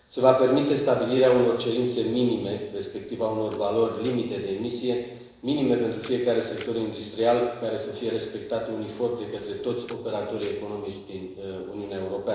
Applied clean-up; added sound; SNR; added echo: neural separator model SepFormer DNS4.